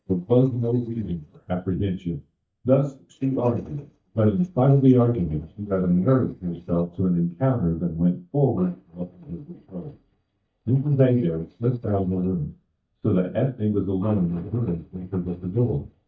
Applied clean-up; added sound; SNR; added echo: neural mask model DeepFilterNet 3.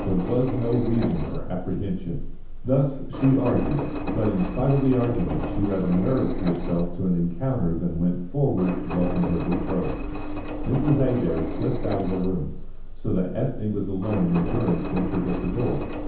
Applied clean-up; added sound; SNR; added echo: none; Engine; 4 dB; reverberation time 0.7 s.